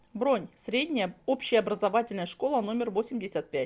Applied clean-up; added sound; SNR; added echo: none; none; none; none.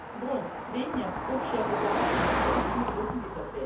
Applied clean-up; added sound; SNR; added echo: none; Car passing by; -3 dB; reverberation time 0.5 s.